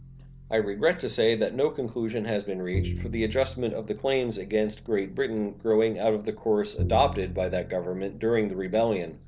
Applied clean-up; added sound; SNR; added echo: none; Bowed string instrument; 11 dB; none.